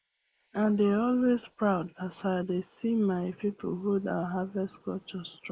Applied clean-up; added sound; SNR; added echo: neural mask model Resemble Enhance denoiser.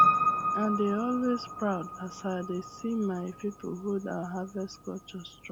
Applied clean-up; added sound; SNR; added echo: none; Piano; 0 dB; none.